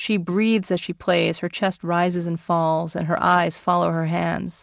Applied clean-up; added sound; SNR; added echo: none; none; none; none.